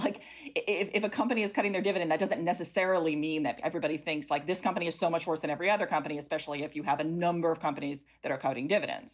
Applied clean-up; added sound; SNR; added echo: none; none; none; none.